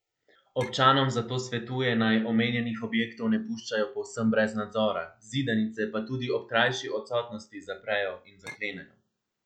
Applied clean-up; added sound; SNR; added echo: none; Chink, clink; 18 dB; none.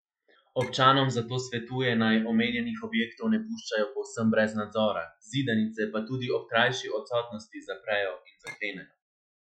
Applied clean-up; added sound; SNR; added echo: classical method Wiener filter.